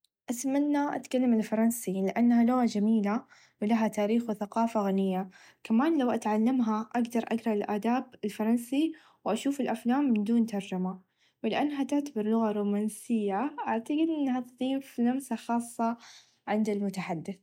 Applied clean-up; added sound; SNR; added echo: none; none; none; none.